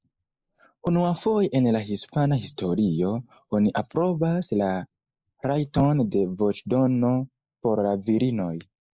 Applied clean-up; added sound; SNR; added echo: neural mask model Resemble Enhance denoiser.